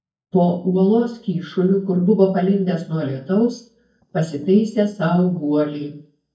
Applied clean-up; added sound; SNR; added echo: neural mask model DeepFilterNet 3.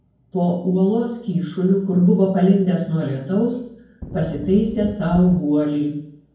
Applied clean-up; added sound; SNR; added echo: none; Wind; 13 dB; reverberation time 0.9 s.